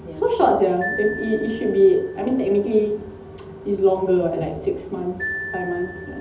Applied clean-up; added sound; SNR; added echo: none; Marimba, xylophone; 14 dB; reverberation time 1.2 s.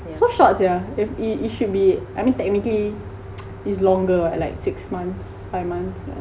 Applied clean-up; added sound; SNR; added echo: none; none; none; none.